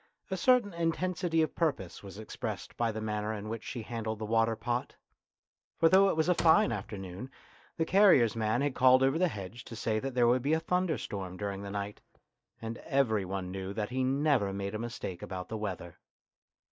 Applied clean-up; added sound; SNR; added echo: neural mask model DeepFilterNet 3.